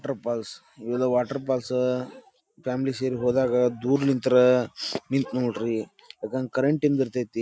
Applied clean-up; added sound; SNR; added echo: none; none; none; none.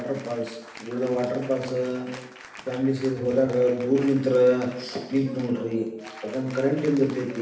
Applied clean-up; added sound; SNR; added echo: none; Applause / Cheering; 19 dB; reverberation time 0.8 s.